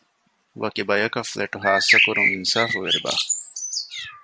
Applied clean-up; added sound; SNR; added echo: none; Bird; -4 dB; none.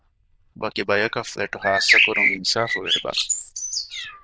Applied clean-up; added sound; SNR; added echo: neural diffusion model UNIVERSE++.